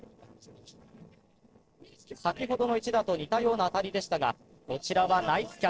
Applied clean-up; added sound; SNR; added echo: neural separator model SepFormer DNS4.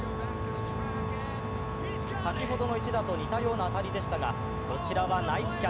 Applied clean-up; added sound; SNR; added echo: none; Organ + Mechanical fan; -1 dB; none.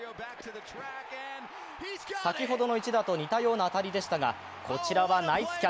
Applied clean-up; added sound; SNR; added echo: none; none; none; none.